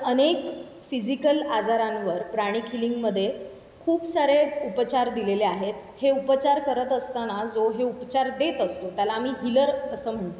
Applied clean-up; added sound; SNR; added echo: none; none; none; none.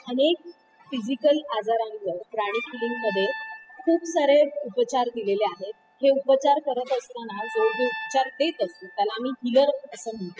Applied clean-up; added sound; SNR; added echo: classical method spectral subtraction.